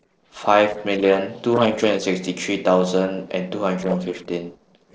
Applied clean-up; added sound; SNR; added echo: neural separator model SepFormer DNS4.